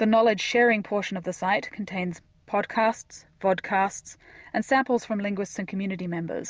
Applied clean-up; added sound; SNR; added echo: none; none; none; none.